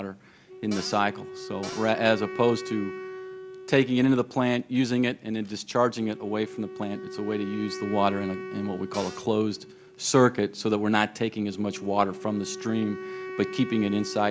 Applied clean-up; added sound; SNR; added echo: none; Cupboard open or close + Wind instrument, woodwind instrument; 13 dB; none.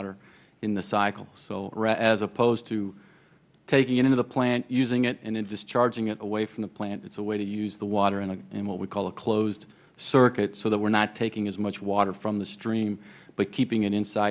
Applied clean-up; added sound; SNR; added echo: none; none; none; none.